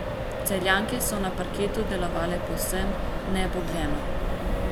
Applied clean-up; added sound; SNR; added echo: none; Accelerating, revving, vroom; -2 dB; none.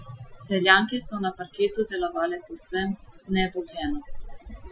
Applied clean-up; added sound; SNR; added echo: classical method Wiener filter.